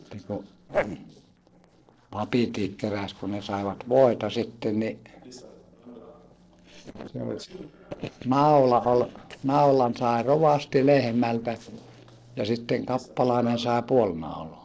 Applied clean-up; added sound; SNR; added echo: neural separator model SepFormer DNS4.